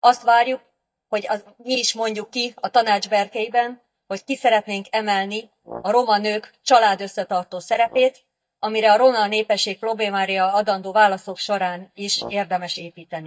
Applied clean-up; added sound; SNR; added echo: neural mask model DeepFilterNet 3.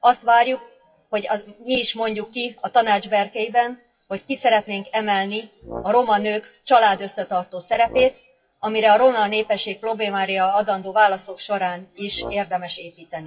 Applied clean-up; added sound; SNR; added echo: classical method WPE with log-MMSE.